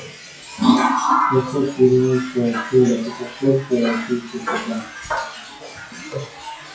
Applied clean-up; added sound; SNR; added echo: classical method WPE with log-MMSE.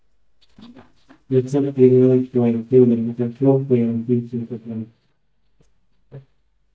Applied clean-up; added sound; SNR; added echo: neural mask model DeepFilterNet 3.